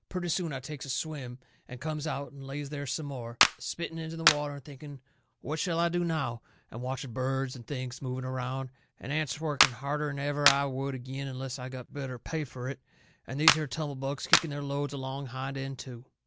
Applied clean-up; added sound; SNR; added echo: none; Clapping; -3 dB; none.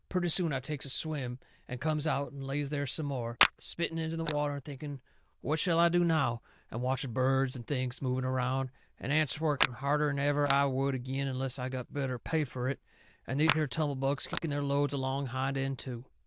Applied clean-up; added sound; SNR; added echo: neural diffusion model UNIVERSE++.